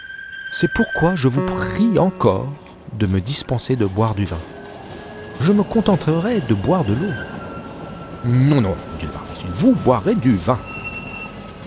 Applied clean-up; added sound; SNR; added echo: none; Train + Piano; 12 dB; none.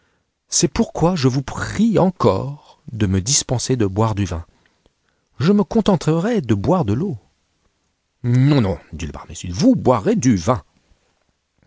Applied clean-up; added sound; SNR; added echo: none; none; none; none.